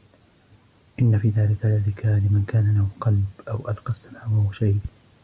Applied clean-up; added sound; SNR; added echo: none; none; none; none.